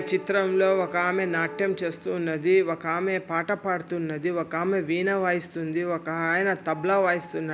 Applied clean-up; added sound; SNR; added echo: none; none; none; none.